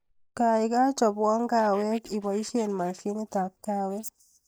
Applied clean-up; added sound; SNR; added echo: neural mask model DeepFilterNet 3.